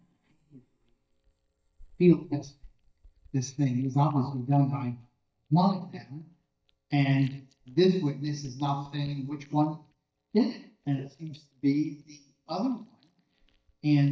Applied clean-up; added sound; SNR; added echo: neural mask model DeepFilterNet 3.